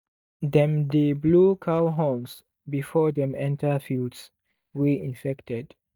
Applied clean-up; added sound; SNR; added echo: neural mask model DeepFilterNet 3.